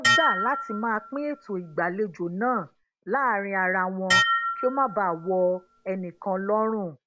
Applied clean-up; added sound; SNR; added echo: none; Dishes, pots, and pans; 2 dB; none.